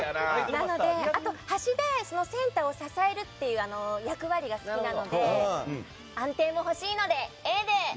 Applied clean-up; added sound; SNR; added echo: none; none; none; none.